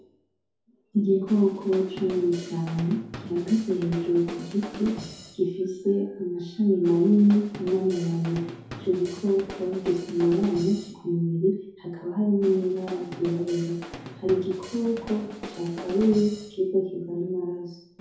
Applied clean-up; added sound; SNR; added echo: none; Drum kit; 16 dB; reverberation time 2.2 s.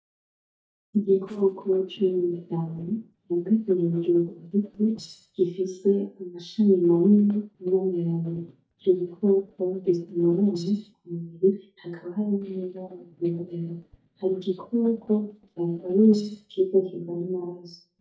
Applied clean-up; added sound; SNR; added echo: neural mask model DeepFilterNet 3.